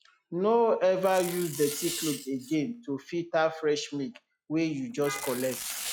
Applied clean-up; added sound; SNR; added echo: classical method log-MMSE.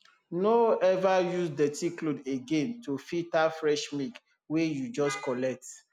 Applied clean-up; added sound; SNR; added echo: none; none; none; none.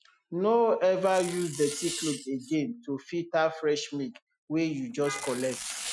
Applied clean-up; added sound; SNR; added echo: classical method Wiener filter.